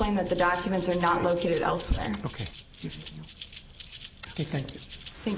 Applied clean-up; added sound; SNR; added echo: none; Rattle (instrument); 18 dB; none.